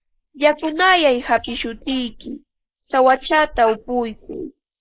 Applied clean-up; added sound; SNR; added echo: neural mask model Resemble Enhance denoiser.